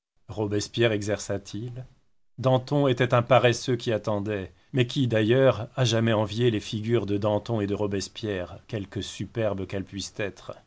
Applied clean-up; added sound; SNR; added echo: none; none; none; none.